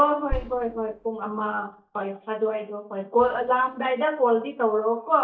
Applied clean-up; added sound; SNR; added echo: neural mask model DeepFilterNet 3.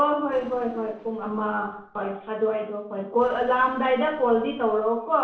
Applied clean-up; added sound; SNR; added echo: neural separator model SepFormer DNS4.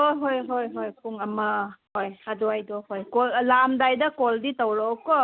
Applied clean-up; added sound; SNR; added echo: none; none; none; none.